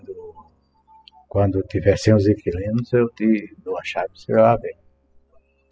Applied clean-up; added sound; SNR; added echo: classical method spectral subtraction.